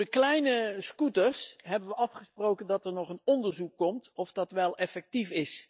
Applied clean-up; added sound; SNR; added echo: neural mask model DeepFilterNet 3.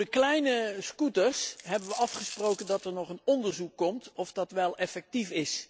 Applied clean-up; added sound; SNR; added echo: none; Coin (dropping); 14 dB; none.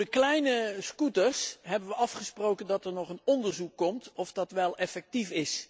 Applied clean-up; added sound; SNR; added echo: none; none; none; none.